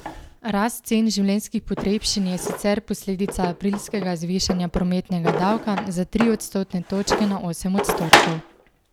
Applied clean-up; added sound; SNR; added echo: none; Drawer open or close; 4 dB; none.